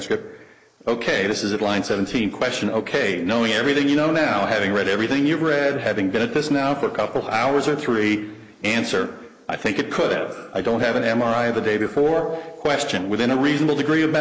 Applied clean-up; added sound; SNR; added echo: neural mask model Resemble Enhance denoiser.